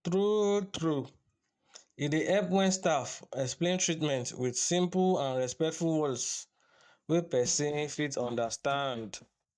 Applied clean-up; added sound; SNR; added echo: neural mask model DeepFilterNet 3.